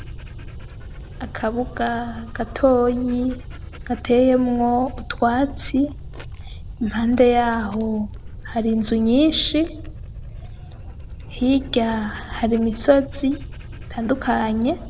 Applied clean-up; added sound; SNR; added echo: none; Dog; 12 dB; none.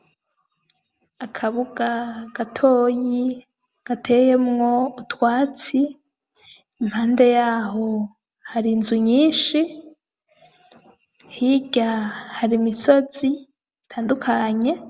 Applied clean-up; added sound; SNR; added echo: none; none; none; none.